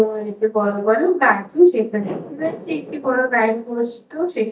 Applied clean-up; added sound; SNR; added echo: neural mask model DeepFilterNet 3.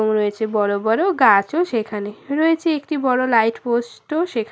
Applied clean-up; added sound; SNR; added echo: none; none; none; none.